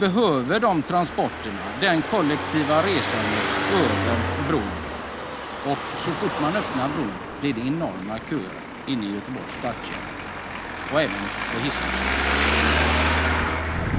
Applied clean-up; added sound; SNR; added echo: none; Traffic noise, roadway noise; 1 dB; none.